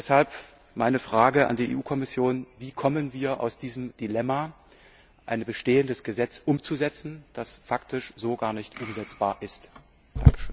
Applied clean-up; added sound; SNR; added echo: none; none; none; none.